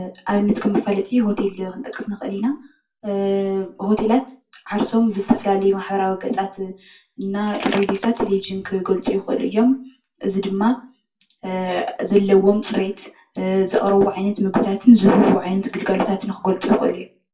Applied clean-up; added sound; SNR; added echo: none; Shatter; 11 dB; reverberation time 0.2 s.